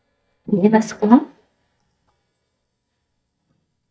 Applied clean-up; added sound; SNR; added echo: neural mask model DeepFilterNet 3.